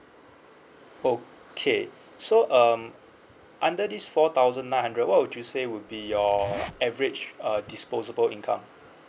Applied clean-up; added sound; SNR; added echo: none; Zipper (clothing); 14 dB; none.